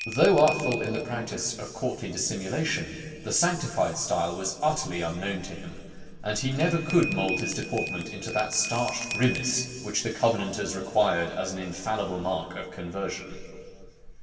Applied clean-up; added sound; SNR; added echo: none; Bell; 12 dB; reverberation time 2.4 s.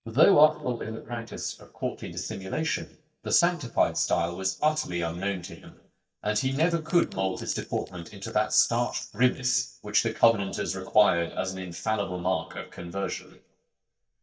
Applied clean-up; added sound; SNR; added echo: neural mask model DeepFilterNet 3.